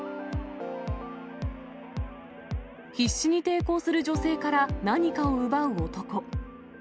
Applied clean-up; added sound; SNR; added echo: none; Guitar; 19 dB; none.